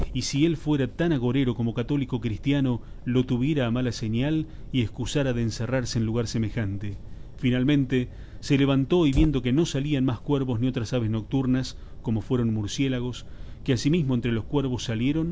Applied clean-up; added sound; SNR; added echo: none; Fire; 11 dB; none.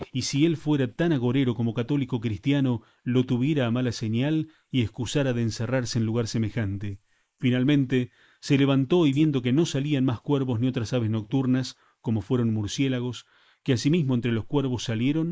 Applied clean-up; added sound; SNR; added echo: neural mask model Resemble Enhance denoiser.